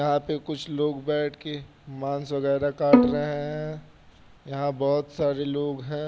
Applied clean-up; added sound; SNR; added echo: none; Bowed string instrument; -3 dB; none.